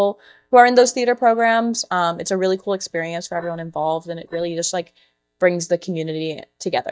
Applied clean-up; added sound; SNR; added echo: neural mask model DeepFilterNet 3.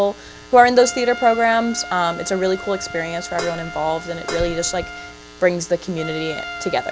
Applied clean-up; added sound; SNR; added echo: none; Dishes, pots, and pans + Trumpet; 13 dB; none.